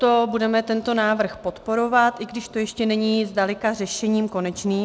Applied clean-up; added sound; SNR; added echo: none; none; none; none.